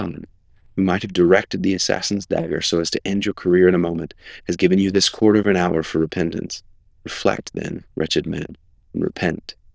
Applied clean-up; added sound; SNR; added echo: neural diffusion model UNIVERSE++.